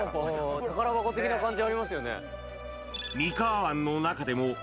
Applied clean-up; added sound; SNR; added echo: none; none; none; none.